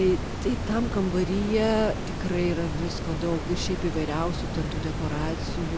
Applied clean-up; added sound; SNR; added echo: none; Water; 3 dB; none.